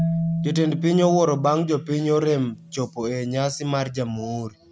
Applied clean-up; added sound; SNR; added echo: none; Marimba, xylophone; 7 dB; none.